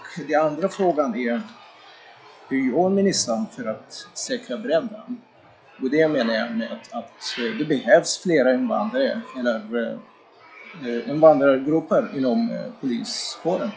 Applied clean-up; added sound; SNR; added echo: classical method log-MMSE.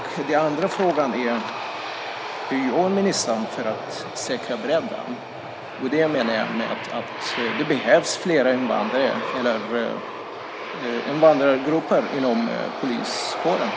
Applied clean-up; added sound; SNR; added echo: none; Aircraft; 8 dB; none.